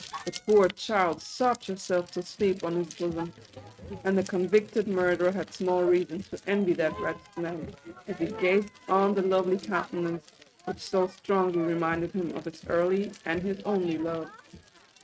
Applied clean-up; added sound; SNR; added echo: neural mask model RNNoise.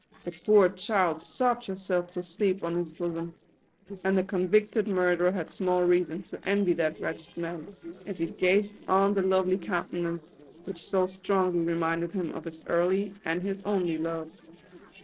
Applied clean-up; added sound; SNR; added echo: neural separator model SepFormer DNS4.